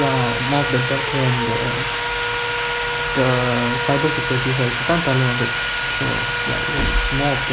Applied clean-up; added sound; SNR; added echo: none; Sawing; 0 dB; none.